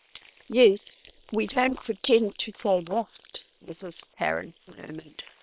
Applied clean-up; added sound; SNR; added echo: neural separator model SepFormer WHAM!.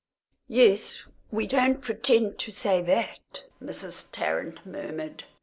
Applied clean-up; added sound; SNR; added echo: none; none; none; none.